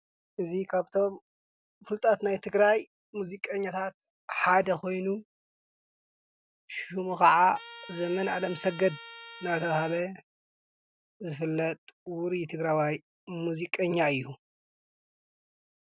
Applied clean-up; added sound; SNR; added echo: none; Trumpet; 15 dB; none.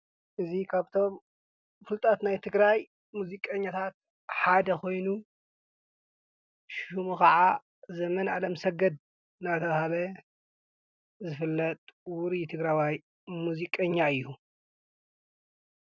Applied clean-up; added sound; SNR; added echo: none; none; none; none.